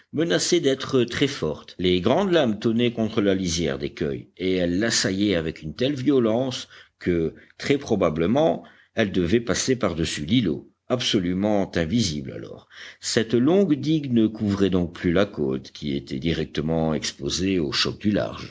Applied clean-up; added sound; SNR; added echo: none; none; none; none.